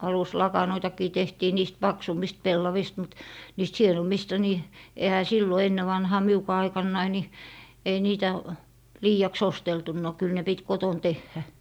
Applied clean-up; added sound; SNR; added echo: none; none; none; none.